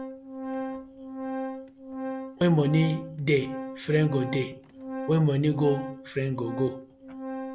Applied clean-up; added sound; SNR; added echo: none; Organ; 8 dB; none.